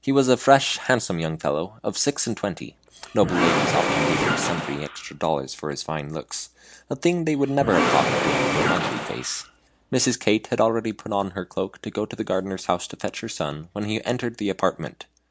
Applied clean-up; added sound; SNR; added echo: none; Engine / Mechanisms; 1 dB; none.